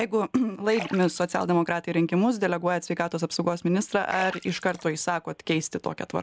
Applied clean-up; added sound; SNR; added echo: none; Splash, splatter; 17 dB; none.